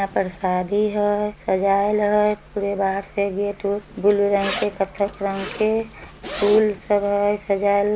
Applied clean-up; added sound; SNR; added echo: none; Zipper (clothing); 16 dB; none.